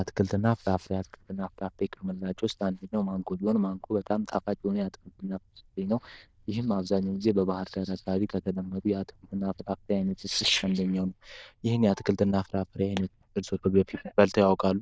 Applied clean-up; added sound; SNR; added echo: neural diffusion model UNIVERSE++.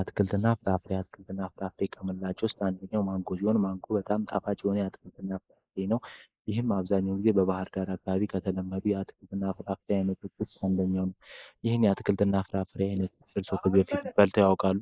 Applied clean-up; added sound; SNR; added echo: neural mask model Resemble Enhance denoiser.